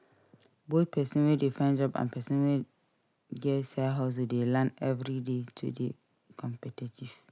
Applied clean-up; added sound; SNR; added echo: none; none; none; none.